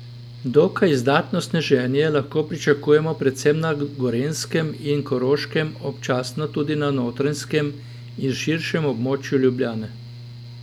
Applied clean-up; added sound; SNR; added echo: none; Mechanical fan; 15 dB; none.